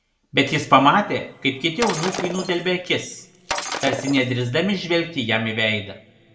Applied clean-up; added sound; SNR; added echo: none; Shatter; 8 dB; reverberation time 0.7 s.